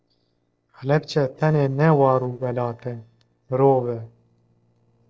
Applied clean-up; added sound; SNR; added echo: neural separator model SepFormer DNS4.